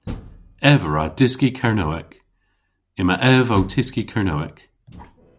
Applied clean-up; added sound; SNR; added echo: none; Door; 18 dB; none.